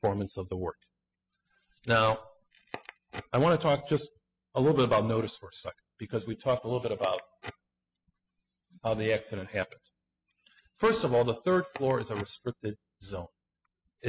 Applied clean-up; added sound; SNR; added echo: classical method spectral subtraction.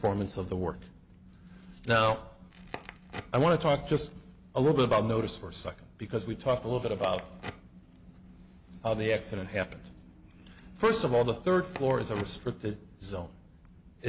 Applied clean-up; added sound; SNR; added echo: none; Crackle; 18 dB; none.